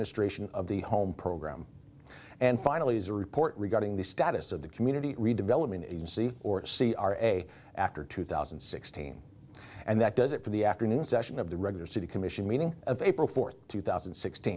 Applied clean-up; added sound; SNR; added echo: none; none; none; none.